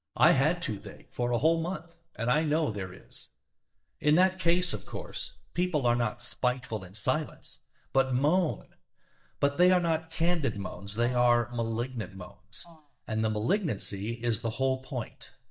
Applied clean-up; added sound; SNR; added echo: neural mask model DeepFilterNet 3.